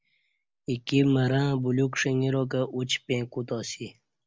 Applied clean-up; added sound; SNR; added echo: none; none; none; none.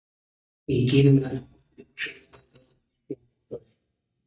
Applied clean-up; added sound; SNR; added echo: neural mask model DeepFilterNet 3.